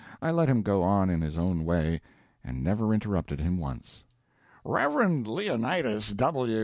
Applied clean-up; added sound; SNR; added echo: none; none; none; none.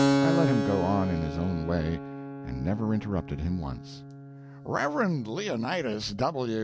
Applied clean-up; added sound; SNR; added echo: none; Keyboard (musical); 2 dB; none.